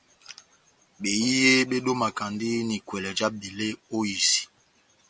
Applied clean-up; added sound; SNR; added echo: none; none; none; none.